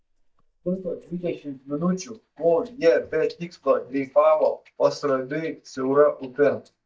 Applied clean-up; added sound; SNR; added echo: neural mask model DeepFilterNet 3.